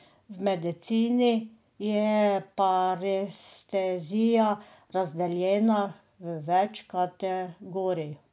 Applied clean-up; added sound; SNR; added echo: none; none; none; none.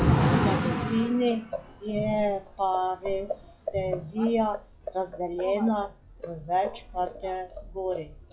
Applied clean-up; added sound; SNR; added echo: classical method log-MMSE.